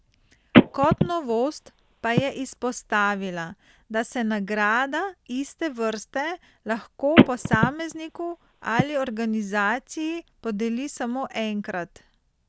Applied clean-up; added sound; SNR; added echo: none; Telephone; -4 dB; none.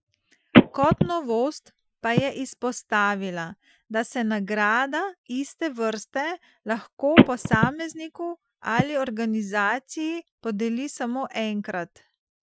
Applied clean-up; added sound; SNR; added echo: classical method Wiener filter.